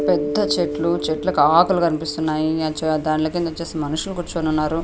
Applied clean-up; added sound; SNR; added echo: none; Mallet percussion; 9 dB; none.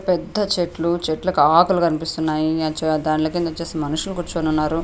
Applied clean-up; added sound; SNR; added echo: none; none; none; none.